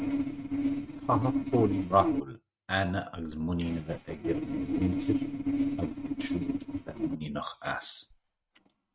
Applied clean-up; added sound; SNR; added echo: neural mask model RNNoise.